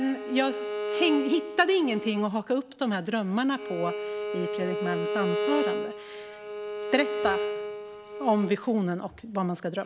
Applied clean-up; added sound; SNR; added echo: none; Bowed string instrument; 4 dB; none.